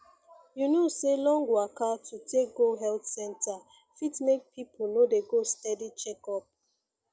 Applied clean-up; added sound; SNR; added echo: none; none; none; none.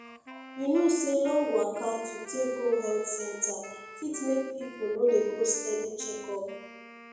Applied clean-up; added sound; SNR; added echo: none; Wind instrument, woodwind instrument; 15 dB; reverberation time 0.9 s.